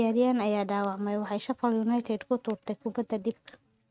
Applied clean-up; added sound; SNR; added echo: neural mask model RNNoise.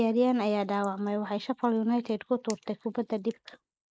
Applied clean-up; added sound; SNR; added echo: neural mask model Resemble Enhance denoiser.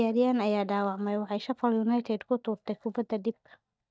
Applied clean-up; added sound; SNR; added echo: neural mask model DeepFilterNet 3.